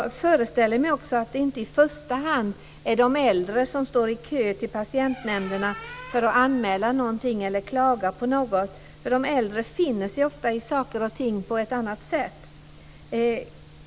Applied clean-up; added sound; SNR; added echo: none; Squeak; 18 dB; none.